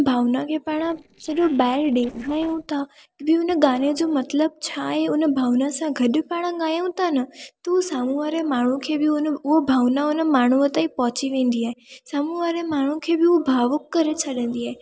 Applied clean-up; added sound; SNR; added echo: neural separator model SepFormer DNS4.